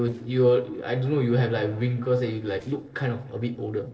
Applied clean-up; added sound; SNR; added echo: neural separator model SepFormer DNS4.